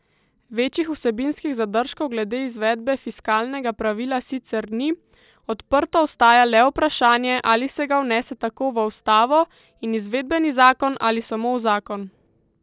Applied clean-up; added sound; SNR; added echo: none; none; none; none.